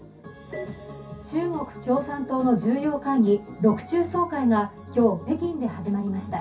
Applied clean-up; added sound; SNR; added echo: none; none; none; reverberation time 0.3 s.